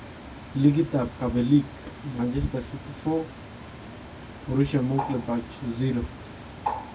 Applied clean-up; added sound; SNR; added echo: none; Bird; 11 dB; reverberation time 0.2 s.